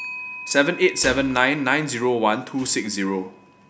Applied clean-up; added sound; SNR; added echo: none; Gunshot, gunfire + Clock; 15 dB; none.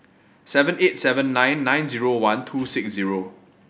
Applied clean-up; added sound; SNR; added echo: none; none; none; none.